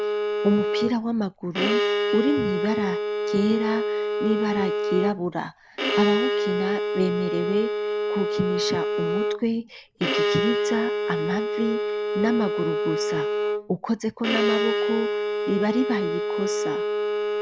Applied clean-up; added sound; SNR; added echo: none; Bowed string instrument; -2 dB; none.